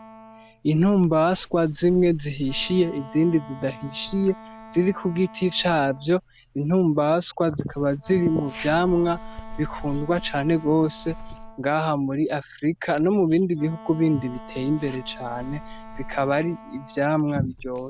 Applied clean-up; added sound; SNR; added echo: none; Wind instrument, woodwind instrument + Zipper (clothing); 17 dB; none.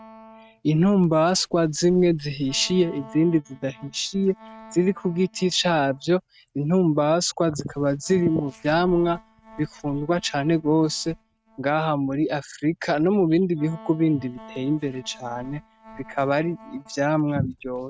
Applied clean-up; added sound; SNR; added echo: neural mask model RNNoise.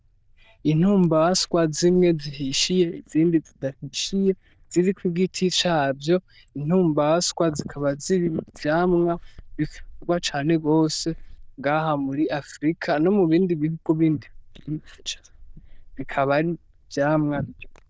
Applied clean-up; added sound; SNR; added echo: neural diffusion model UNIVERSE++.